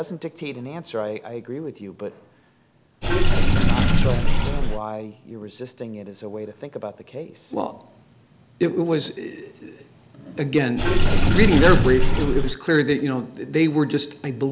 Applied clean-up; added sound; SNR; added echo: none; Sink (filling or washing) / Water; -3 dB; none.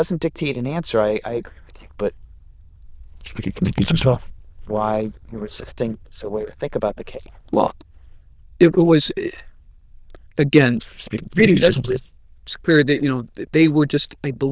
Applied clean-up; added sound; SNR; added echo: neural diffusion model UNIVERSE++.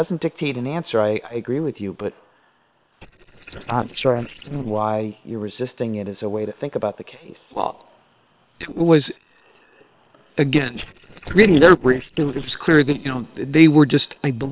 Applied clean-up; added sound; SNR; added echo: neural separator model SepFormer WHAM!.